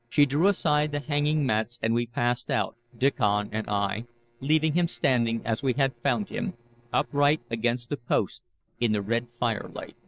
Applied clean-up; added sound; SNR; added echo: neural separator model SepFormer DNS4.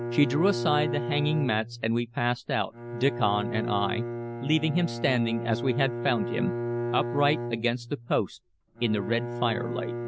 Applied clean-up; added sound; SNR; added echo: none; Bowed string instrument; 5 dB; none.